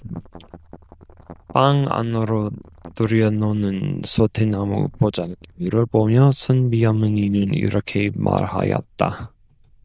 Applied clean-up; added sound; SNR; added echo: neural diffusion model UNIVERSE++.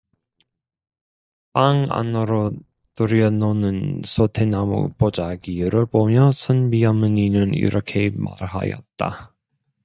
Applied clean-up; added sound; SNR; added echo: neural mask model DeepFilterNet 3.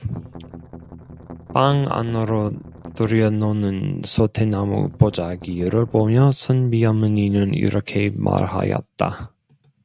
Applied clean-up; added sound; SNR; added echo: none; Strum; 18 dB; none.